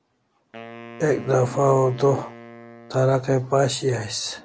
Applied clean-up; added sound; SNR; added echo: none; Wind instrument, woodwind instrument; 20 dB; none.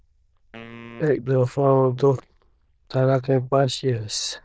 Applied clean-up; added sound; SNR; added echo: neural diffusion model UNIVERSE++.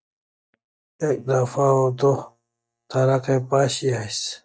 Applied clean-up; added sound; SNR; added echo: neural mask model DeepFilterNet 3.